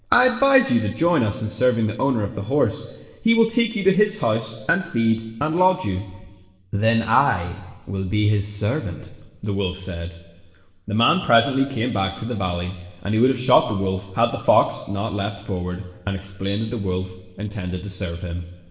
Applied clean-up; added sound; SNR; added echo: none; none; none; reverberation time 1.1 s.